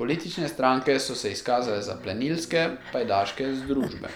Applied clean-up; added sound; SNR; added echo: none; Electric guitar / Strum + Breathing; 17 dB; none.